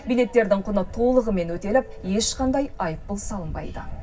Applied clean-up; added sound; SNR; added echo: none; Ocean; 12 dB; reverberation time 0.4 s.